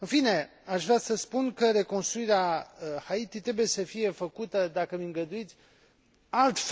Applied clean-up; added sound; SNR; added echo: none; none; none; none.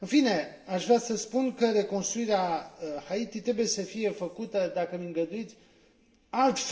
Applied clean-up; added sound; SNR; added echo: none; none; none; reverberation time 1.9 s.